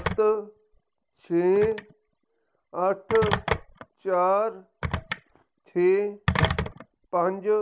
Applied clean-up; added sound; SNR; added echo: none; Telephone; 6 dB; none.